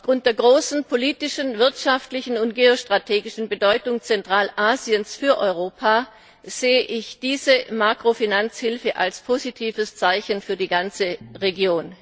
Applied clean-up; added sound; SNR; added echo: none; none; none; none.